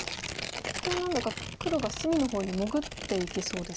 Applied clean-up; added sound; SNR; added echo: none; Tearing; 6 dB; none.